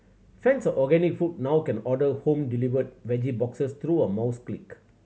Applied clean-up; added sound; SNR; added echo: none; none; none; none.